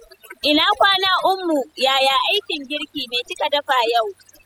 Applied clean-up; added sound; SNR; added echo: classical method spectral subtraction.